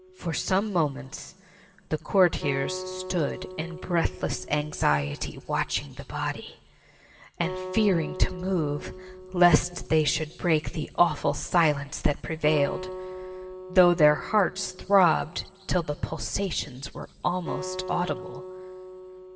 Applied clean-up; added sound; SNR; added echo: none; Acoustic guitar; 14 dB; reverberation time 1.9 s.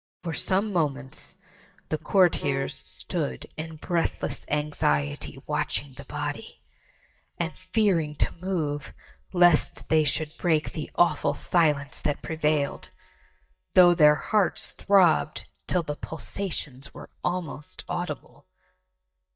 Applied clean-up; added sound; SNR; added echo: neural mask model DeepFilterNet 3.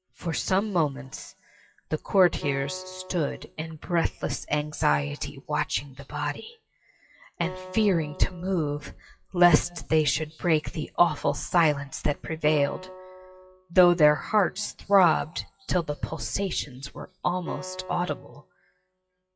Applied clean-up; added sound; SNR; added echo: classical method WPE with log-MMSE.